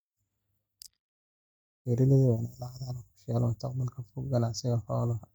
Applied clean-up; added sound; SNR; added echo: neural mask model DeepFilterNet 3.